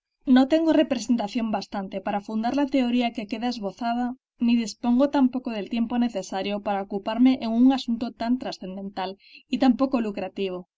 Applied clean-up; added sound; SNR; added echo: none; none; none; none.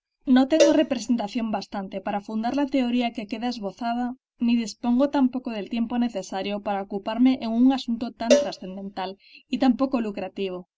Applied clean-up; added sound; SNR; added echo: none; Cowbell; 4 dB; none.